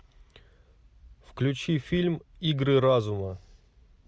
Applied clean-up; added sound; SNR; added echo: none; none; none; none.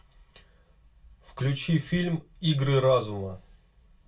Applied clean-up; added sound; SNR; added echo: none; none; none; reverberation time 0.2 s.